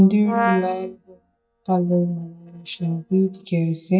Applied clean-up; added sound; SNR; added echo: neural mask model DeepFilterNet 3.